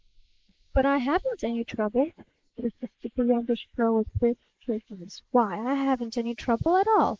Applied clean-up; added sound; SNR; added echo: neural mask model Resemble Enhance denoiser.